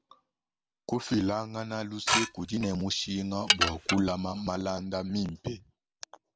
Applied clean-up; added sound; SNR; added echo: none; Dishes, pots, and pans / Glass; -1 dB; none.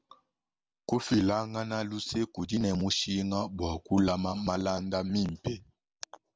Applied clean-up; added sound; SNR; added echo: none; none; none; none.